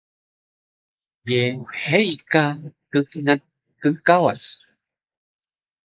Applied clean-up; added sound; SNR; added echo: neural mask model Resemble Enhance denoiser.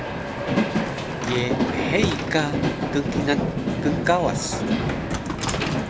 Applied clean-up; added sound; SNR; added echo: none; Train; -3 dB; none.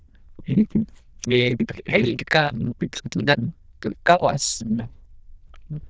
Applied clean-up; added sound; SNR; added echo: neural diffusion model UNIVERSE++.